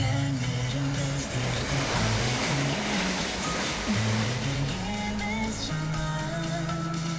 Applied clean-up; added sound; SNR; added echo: none; Train; 5 dB; reverberation time 1.5 s.